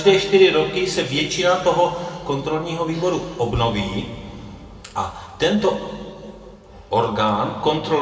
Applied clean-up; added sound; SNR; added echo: none; none; none; reverberation time 2.1 s.